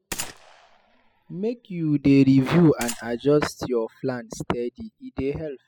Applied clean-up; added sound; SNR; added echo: classical method spectral subtraction.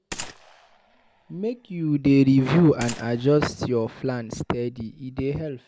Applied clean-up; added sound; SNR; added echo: none; Gunshot, gunfire; 19 dB; none.